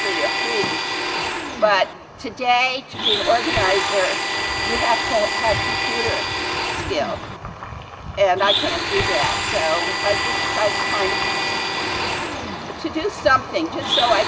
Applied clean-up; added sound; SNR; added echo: none; Domestic sounds, home sounds; 1 dB; reverberation time 0.9 s.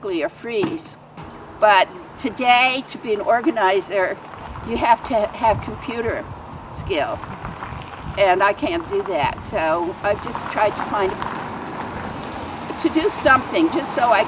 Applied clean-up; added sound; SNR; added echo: none; none; none; none.